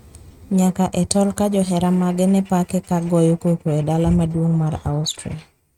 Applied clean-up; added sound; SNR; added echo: neural mask model RNNoise.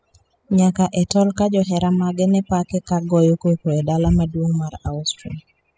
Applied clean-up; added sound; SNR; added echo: classical method spectral subtraction.